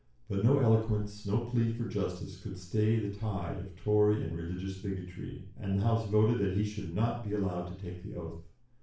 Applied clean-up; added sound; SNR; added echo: none; none; none; reverberation time 0.4 s.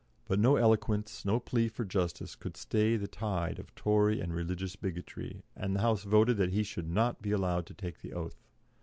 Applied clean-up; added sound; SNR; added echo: none; none; none; none.